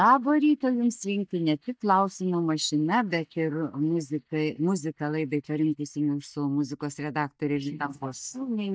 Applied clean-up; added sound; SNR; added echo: neural mask model DeepFilterNet 3.